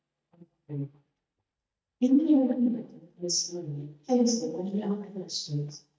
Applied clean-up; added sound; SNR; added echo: neural mask model DeepFilterNet 3.